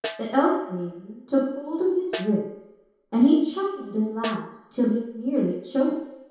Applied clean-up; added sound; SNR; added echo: none; Snare drum; 16 dB; reverberation time 0.8 s.